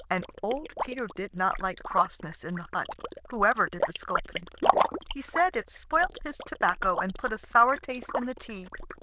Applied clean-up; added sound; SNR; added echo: neural diffusion model UNIVERSE++.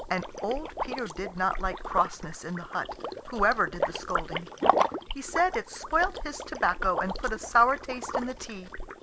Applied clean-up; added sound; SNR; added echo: neural mask model Resemble Enhance denoiser.